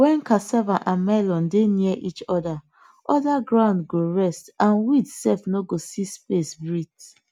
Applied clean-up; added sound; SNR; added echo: none; none; none; none.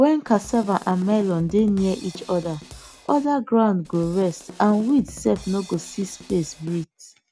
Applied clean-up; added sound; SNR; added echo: none; Drum kit; 18 dB; none.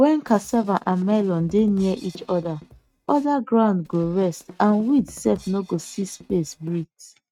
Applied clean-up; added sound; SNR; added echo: neural mask model RNNoise.